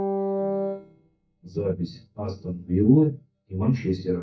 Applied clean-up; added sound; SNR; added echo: neural mask model DeepFilterNet 3.